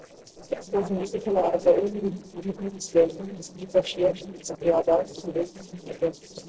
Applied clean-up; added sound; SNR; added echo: neural separator model SepFormer DNS4.